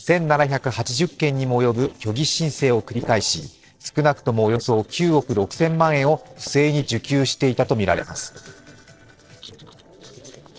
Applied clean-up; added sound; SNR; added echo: neural separator model SepFormer DNS4.